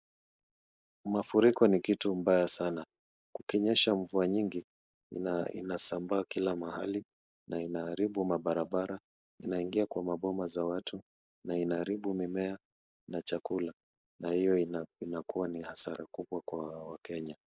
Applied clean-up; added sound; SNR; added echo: neural mask model Resemble Enhance denoiser.